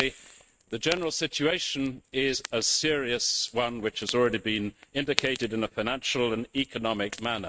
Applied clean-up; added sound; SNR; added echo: neural mask model RNNoise.